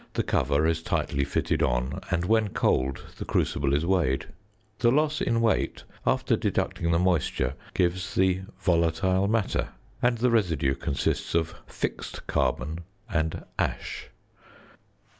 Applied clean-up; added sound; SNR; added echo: none; none; none; none.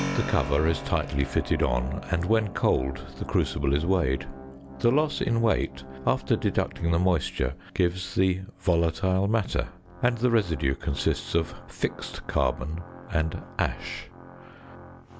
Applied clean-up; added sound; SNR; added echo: none; Organ + Keyboard (musical); 14 dB; none.